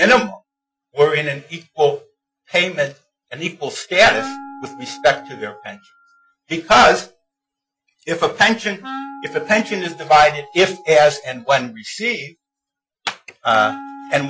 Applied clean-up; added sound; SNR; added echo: classical method Wiener filter.